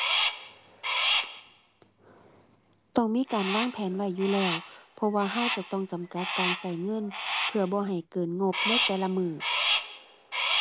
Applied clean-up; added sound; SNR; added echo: none; Crow; 1 dB; none.